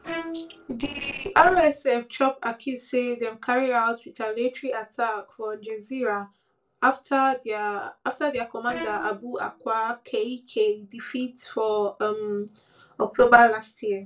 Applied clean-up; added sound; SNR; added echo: neural separator model SepFormer DNS4.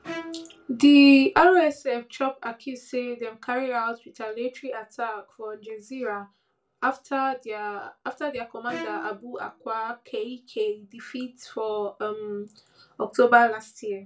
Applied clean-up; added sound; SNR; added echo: none; Bowed string instrument; 16 dB; reverberation time 0.2 s.